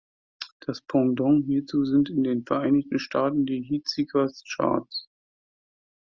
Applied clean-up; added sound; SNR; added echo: none; none; none; none.